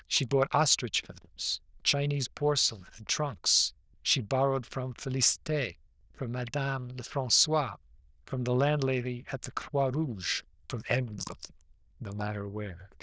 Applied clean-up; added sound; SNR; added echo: neural diffusion model UNIVERSE++.